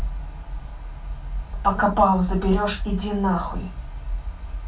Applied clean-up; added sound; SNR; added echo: none; none; none; reverberation time 0.2 s.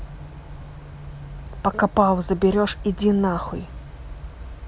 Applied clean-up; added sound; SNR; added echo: none; none; none; none.